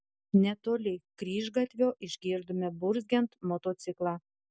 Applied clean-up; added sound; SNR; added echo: none; none; none; none.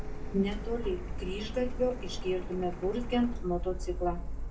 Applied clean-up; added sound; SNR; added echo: none; Printer; 3 dB; reverberation time 0.2 s.